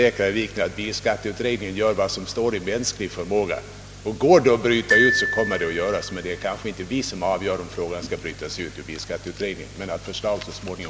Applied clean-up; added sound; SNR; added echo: none; Glockenspiel; 1 dB; none.